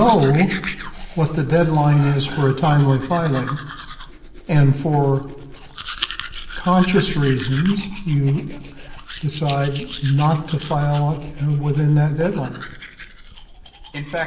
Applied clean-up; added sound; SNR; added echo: none; Domestic sounds, home sounds; 13 dB; reverberation time 0.8 s.